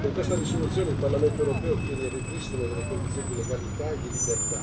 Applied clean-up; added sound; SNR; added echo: none; Screech; -1 dB; reverberation time 0.2 s.